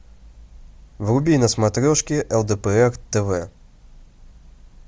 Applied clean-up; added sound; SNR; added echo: none; none; none; none.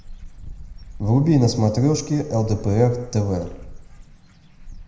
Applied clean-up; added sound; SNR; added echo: none; Bird / Dog; 16 dB; reverberation time 0.7 s.